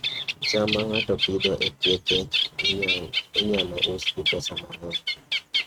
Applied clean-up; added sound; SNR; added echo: neural mask model RNNoise.